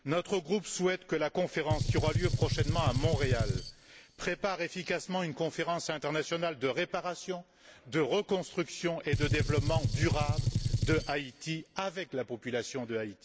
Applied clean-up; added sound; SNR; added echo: none; Gunshot, gunfire; -2 dB; none.